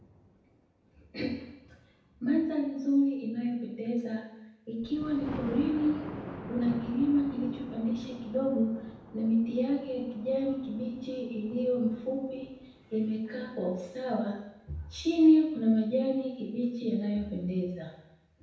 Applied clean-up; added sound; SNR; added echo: none; Thunder; 16 dB; reverberation time 0.8 s.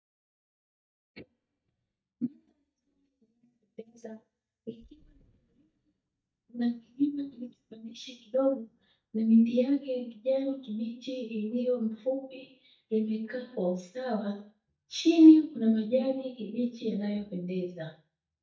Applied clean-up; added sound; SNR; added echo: neural mask model DeepFilterNet 3.